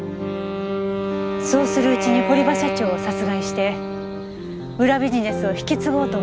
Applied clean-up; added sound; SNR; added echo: none; Wind instrument, woodwind instrument; 4 dB; none.